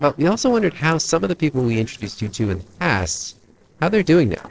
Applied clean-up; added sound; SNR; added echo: neural separator model SepFormer DNS4.